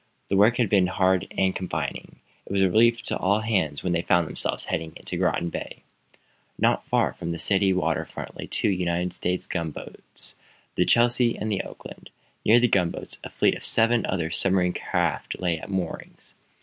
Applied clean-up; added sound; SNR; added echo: none; none; none; none.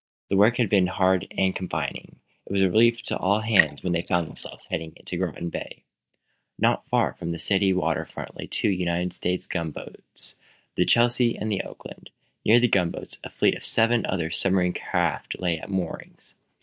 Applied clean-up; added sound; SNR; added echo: neural mask model DeepFilterNet 3.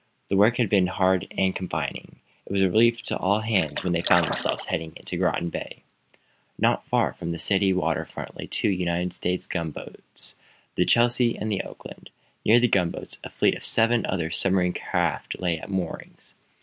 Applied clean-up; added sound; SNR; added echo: neural mask model Resemble Enhance denoiser.